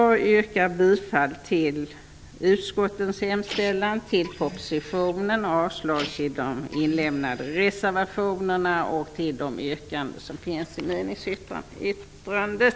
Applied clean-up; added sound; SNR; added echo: none; Printer; 15 dB; none.